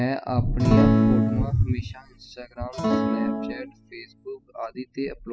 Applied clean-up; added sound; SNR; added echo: classical method spectral subtraction.